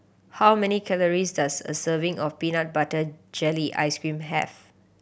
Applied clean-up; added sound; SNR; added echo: none; none; none; none.